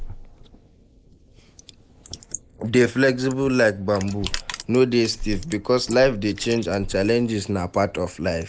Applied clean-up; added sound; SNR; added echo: neural mask model Resemble Enhance denoiser.